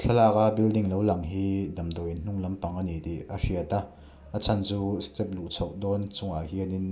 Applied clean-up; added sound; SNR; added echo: none; none; none; none.